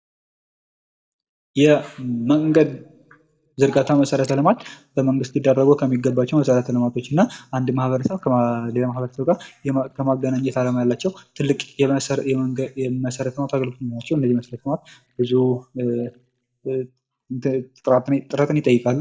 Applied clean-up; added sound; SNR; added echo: neural mask model DeepFilterNet 3.